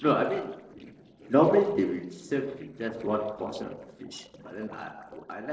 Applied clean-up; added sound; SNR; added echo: neural separator model SepFormer DNS4.